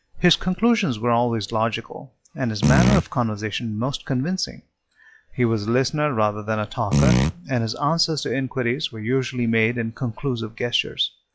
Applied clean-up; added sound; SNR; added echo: classical method log-MMSE.